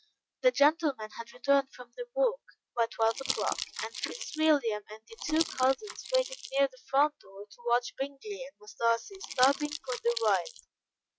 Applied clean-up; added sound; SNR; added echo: neural mask model RNNoise.